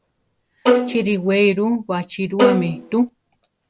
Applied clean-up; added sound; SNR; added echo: none; Bowed string instrument; -2 dB; none.